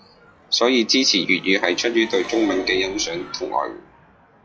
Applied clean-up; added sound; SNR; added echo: classical method log-MMSE.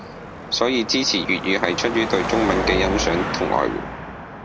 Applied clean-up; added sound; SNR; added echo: none; Car passing by / Traffic noise, roadway noise / Engine; 5 dB; none.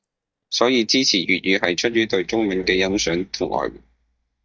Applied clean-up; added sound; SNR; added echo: neural mask model DeepFilterNet 3.